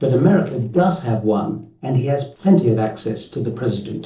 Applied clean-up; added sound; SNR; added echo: neural separator model SepFormer DNS4.